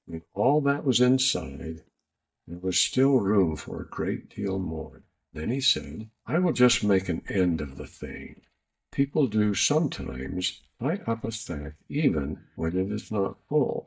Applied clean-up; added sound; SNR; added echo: neural mask model DeepFilterNet 3.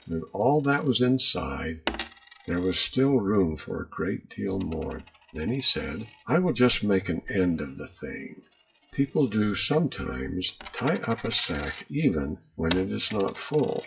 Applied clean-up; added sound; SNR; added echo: classical method WPE with log-MMSE.